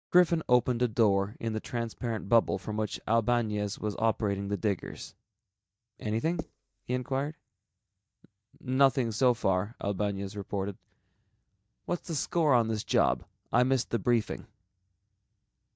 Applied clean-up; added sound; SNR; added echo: neural mask model DeepFilterNet 3.